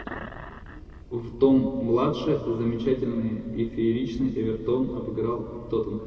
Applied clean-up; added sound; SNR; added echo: none; none; none; reverberation time 1.9 s.